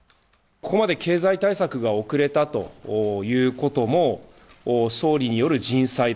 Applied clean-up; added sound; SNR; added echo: none; none; none; none.